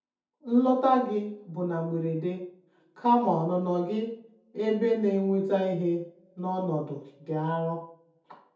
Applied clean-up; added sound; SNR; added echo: none; none; none; reverberation time 0.6 s.